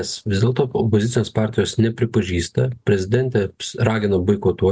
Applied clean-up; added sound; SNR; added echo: none; none; none; none.